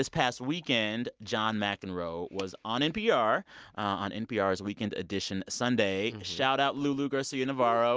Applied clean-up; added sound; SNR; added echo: none; none; none; none.